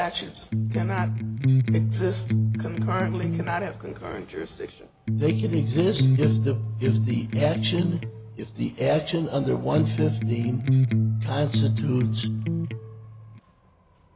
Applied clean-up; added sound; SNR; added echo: none; Electric guitar; -4 dB; none.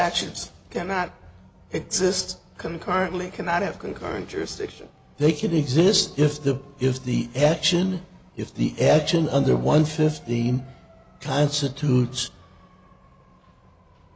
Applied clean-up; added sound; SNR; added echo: none; none; none; none.